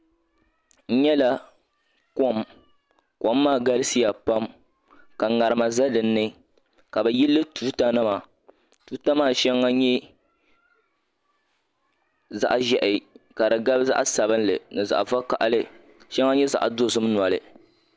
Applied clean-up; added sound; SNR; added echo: none; none; none; none.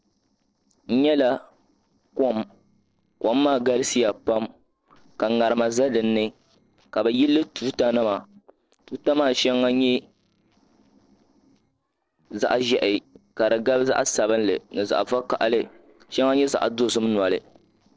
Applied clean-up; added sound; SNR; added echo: neural separator model SepFormer DNS4.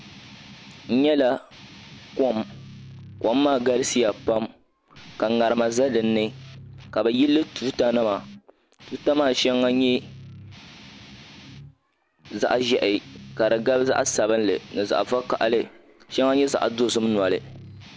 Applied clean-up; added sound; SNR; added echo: none; Guitar; 20 dB; none.